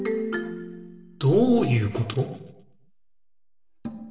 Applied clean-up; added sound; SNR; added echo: none; none; none; reverberation time 0.9 s.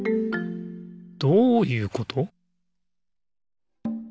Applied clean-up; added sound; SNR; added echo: none; none; none; none.